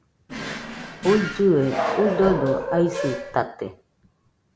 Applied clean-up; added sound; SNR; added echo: none; Drawer open or close; 10 dB; none.